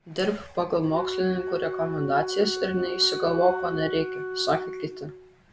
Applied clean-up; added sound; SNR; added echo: none; Wind instrument, woodwind instrument; 6 dB; none.